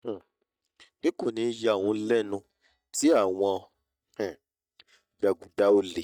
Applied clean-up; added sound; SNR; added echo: neural mask model DeepFilterNet 3.